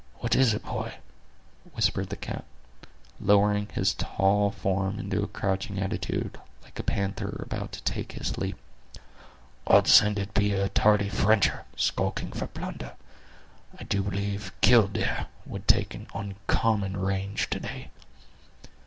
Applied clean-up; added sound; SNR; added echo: none; none; none; none.